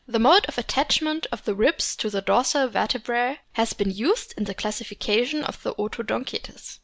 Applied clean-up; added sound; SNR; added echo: none; none; none; none.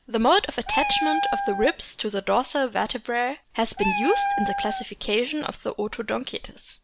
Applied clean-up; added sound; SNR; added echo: none; Meow; 4 dB; none.